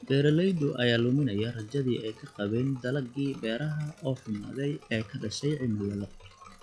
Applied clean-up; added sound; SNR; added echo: classical method log-MMSE.